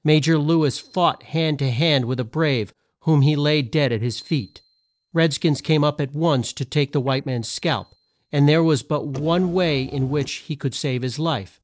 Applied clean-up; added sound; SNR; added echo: neural separator model SepFormer DNS4.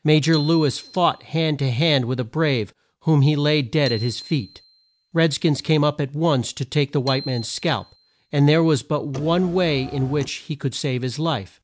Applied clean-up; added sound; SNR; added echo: none; Car + Bicycle bell; 18 dB; none.